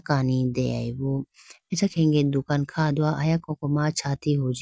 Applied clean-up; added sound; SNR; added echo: none; none; none; none.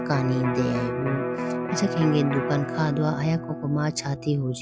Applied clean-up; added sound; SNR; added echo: none; Electric guitar; 4 dB; none.